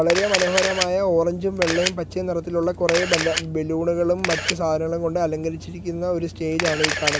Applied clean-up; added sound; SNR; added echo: none; Camera; 6 dB; none.